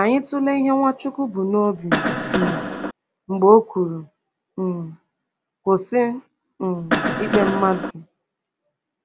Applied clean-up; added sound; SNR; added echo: none; Cough; 1 dB; none.